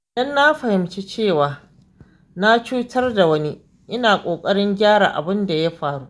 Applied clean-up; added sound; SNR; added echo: none; none; none; none.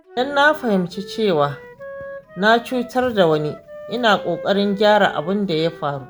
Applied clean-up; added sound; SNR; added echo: none; Wind instrument, woodwind instrument; 18 dB; none.